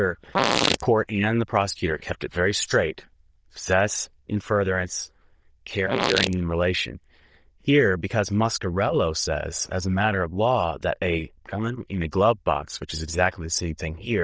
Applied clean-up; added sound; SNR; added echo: neural diffusion model UNIVERSE++.